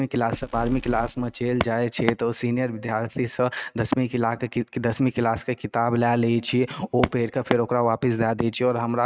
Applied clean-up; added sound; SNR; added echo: neural mask model RNNoise.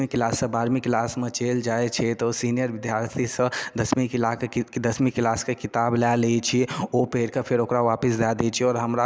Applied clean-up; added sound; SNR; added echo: none; none; none; none.